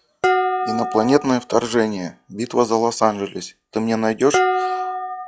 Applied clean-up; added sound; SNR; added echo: classical method log-MMSE.